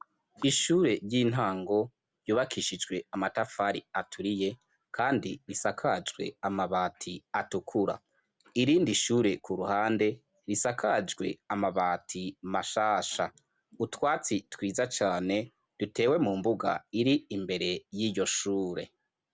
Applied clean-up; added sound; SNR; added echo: none; none; none; none.